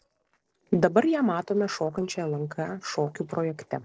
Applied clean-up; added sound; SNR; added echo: neural separator model SepFormer DNS4.